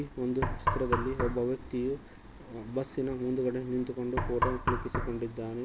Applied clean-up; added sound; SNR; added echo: none; Knock; -1 dB; none.